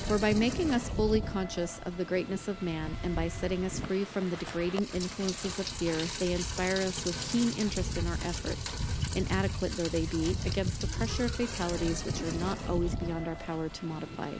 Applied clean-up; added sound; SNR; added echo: none; Rain; 3 dB; none.